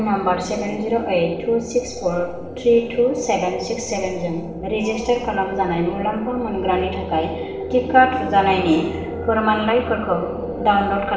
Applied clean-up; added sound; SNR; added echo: none; none; none; reverberation time 0.8 s.